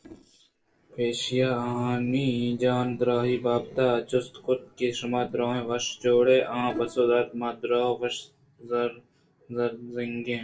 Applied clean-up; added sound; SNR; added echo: neural separator model SepFormer DNS4.